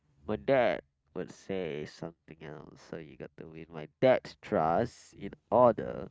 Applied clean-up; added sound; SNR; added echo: neural mask model RNNoise.